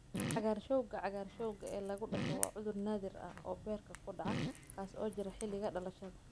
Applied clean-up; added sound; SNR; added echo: none; Fart + Crack / Crackle; 2 dB; none.